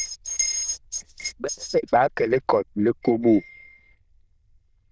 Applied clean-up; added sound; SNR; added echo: neural diffusion model UNIVERSE++.